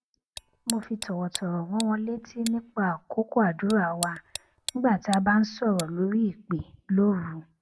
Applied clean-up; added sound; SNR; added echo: none; Tick; 12 dB; none.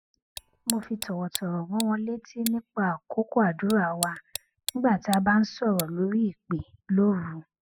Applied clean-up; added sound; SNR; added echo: classical method spectral subtraction.